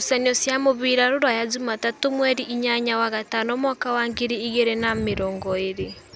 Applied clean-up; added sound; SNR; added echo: none; none; none; none.